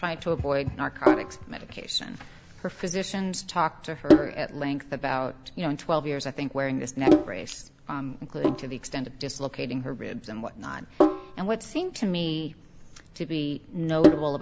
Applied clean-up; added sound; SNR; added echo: none; Sink (filling or washing); -1 dB; none.